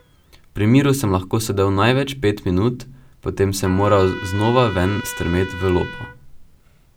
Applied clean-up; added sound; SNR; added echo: none; Trumpet; 17 dB; none.